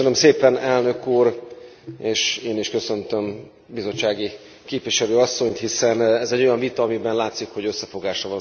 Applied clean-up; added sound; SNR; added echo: none; none; none; none.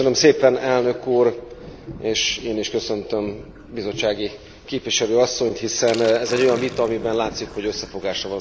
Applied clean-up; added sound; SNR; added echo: none; Sink (filling or washing) + Thunder; 18 dB; none.